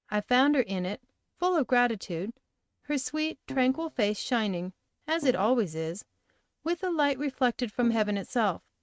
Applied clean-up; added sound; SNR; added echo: neural mask model RNNoise.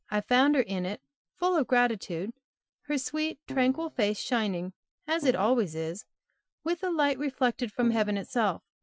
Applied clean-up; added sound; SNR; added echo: classical method Wiener filter.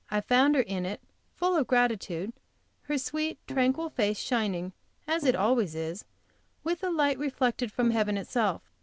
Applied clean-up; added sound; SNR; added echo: none; Keyboard (musical); 13 dB; none.